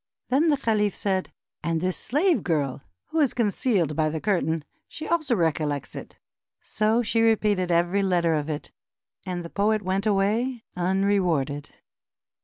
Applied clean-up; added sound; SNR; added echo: none; none; none; none.